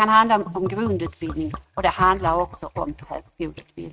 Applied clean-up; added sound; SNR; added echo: neural mask model RNNoise.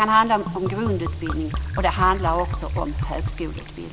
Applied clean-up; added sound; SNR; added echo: none; Liquid; 5 dB; none.